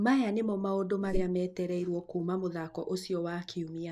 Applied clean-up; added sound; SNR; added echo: neural mask model Resemble Enhance denoiser.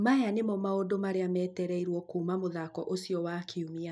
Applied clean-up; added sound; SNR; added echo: none; none; none; none.